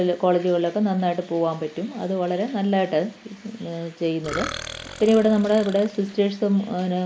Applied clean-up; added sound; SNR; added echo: none; Burping, eructation; 12 dB; none.